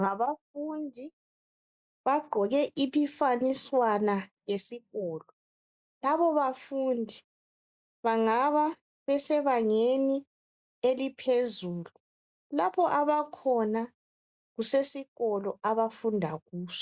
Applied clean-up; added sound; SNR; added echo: neural mask model Resemble Enhance denoiser.